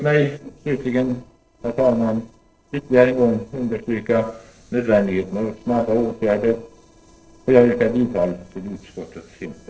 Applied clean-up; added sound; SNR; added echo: neural separator model SepFormer DNS4.